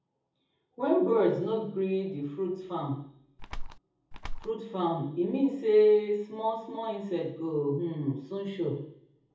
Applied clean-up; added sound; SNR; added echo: none; Bird; 4 dB; reverberation time 0.7 s.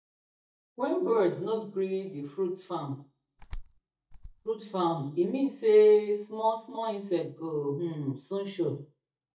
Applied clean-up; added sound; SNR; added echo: neural mask model DeepFilterNet 3.